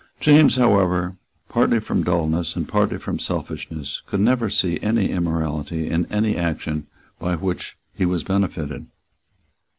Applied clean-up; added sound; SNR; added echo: none; none; none; none.